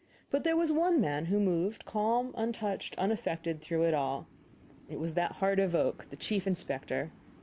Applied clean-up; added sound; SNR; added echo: none; none; none; none.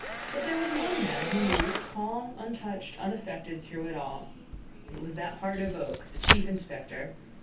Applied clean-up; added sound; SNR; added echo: none; Camera; 0 dB; reverberation time 0.3 s.